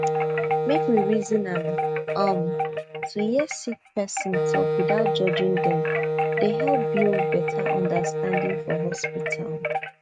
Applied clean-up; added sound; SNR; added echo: neural mask model RNNoise.